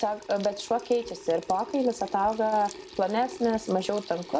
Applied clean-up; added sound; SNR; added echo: none; Sink (filling or washing) / Water tap, faucet; 17 dB; none.